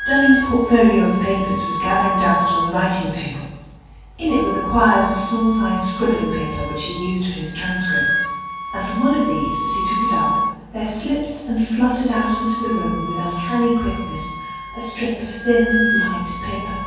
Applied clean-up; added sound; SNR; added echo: none; Wind instrument, woodwind instrument; 5 dB; reverberation time 1.3 s.